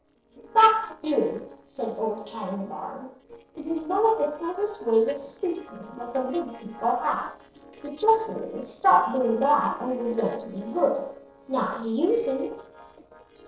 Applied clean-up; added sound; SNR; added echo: neural separator model SepFormer DNS4.